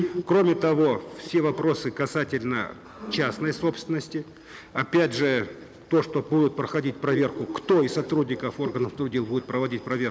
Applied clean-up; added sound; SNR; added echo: none; none; none; none.